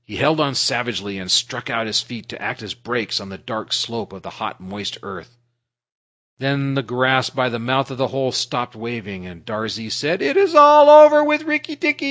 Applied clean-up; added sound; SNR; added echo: none; none; none; none.